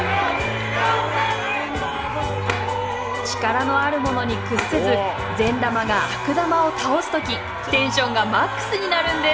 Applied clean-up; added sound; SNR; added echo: none; Tools; 17 dB; reverberation time 0.4 s.